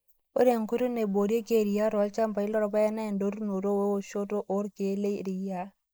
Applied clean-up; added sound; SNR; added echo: neural mask model Resemble Enhance denoiser.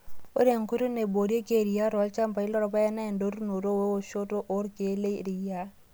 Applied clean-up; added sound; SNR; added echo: none; none; none; none.